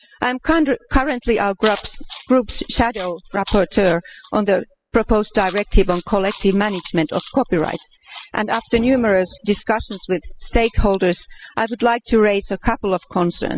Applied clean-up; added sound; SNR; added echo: classical method spectral subtraction.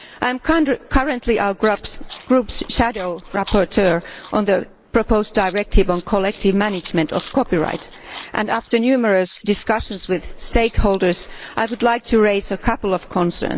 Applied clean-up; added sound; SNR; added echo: neural mask model Resemble Enhance denoiser.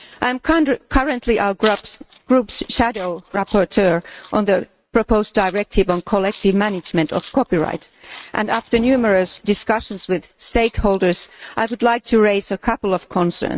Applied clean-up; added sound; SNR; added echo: neural mask model RNNoise.